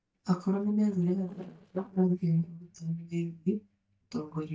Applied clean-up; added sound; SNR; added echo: neural mask model DeepFilterNet 3.